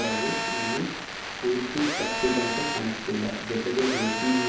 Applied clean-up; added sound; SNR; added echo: none; Telephone; 2 dB; reverberation time 2.8 s.